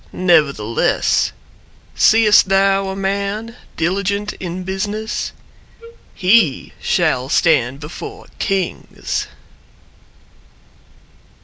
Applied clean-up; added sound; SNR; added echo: none; Wind instrument, woodwind instrument; 17 dB; none.